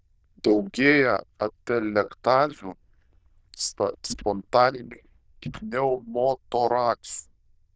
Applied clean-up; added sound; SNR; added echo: neural diffusion model UNIVERSE++.